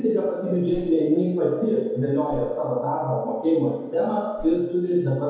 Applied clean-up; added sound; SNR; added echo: none; Whoosh, swoosh, swish; 18 dB; reverberation time 2.0 s.